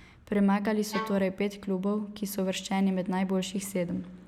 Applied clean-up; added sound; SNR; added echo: none; Bowed string instrument; 10 dB; none.